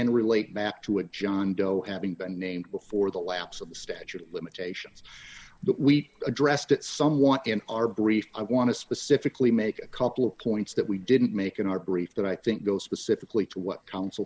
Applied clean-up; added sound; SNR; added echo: none; none; none; none.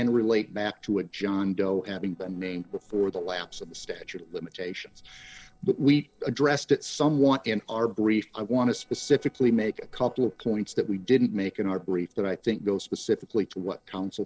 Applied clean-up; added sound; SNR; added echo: neural separator model SepFormer DNS4.